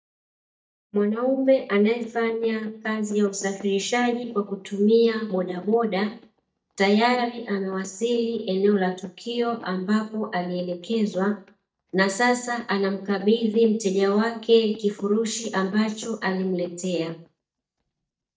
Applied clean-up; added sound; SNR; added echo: neural mask model DeepFilterNet 3.